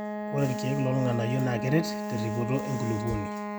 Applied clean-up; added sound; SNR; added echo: none; Wind instrument, woodwind instrument; 4 dB; none.